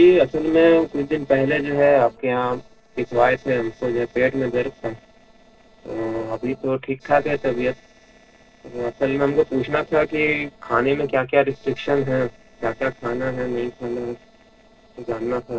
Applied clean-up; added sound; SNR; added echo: neural separator model SepFormer DNS4.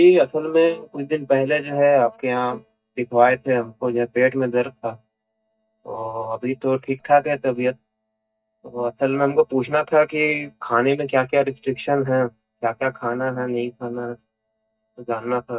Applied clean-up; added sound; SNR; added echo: neural mask model DeepFilterNet 3.